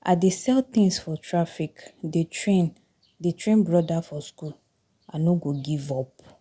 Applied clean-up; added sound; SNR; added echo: none; none; none; none.